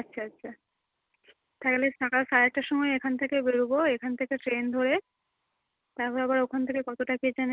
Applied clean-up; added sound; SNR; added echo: none; none; none; none.